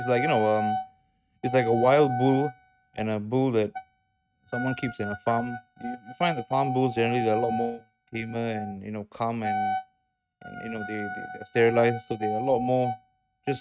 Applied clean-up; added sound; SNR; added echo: neural mask model RNNoise.